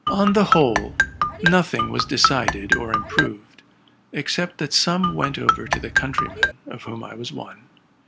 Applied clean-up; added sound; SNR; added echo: none; Marimba, xylophone; -2 dB; none.